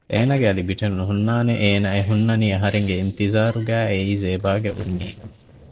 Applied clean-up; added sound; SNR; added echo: neural separator model SepFormer DNS4.